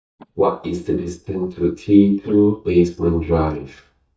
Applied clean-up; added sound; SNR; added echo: neural mask model DeepFilterNet 3.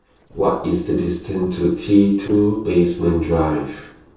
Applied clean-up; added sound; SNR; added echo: neural separator model SepFormer DNS4.